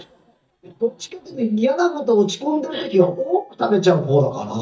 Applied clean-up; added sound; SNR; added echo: neural mask model DeepFilterNet 3.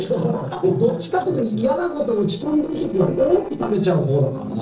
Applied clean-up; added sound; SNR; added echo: neural separator model SepFormer DNS4.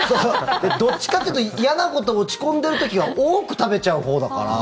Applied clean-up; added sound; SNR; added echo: none; none; none; none.